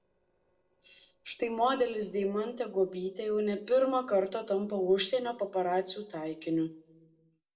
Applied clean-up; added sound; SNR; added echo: neural separator model SepFormer DNS4.